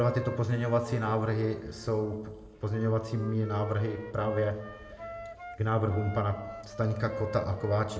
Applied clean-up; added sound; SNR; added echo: none; Wind instrument, woodwind instrument; 12 dB; reverberation time 0.7 s.